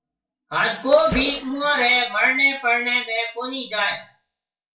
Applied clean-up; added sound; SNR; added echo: classical method WPE with log-MMSE.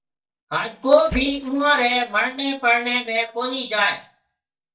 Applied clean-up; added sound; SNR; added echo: neural mask model DeepFilterNet 3.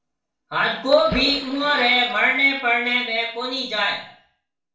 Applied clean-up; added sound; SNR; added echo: none; Splash, splatter; 13 dB; reverberation time 0.4 s.